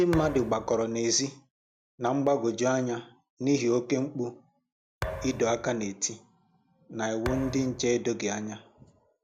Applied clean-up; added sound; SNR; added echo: none; Thump, thud; 10 dB; none.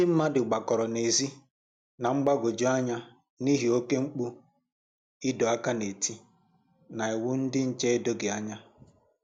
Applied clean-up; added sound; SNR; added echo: none; none; none; none.